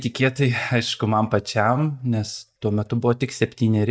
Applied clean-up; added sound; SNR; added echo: neural mask model DeepFilterNet 3.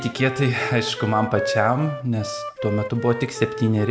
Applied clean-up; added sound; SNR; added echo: none; Wind instrument, woodwind instrument; 8 dB; none.